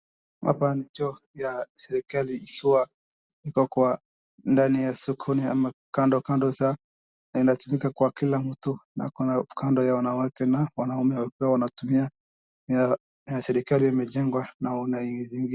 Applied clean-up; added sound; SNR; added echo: none; none; none; none.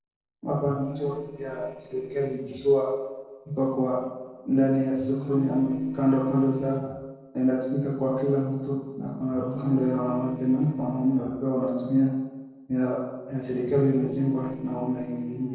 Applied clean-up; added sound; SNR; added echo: neural separator model SepFormer DNS4.